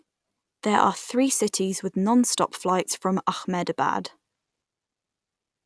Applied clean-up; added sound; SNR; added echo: none; none; none; none.